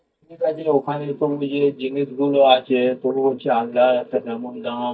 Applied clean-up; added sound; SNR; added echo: neural mask model DeepFilterNet 3.